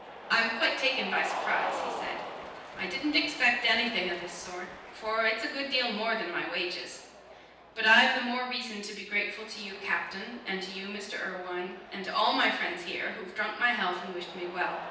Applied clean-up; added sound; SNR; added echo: none; Cheering; 12 dB; reverberation time 0.9 s.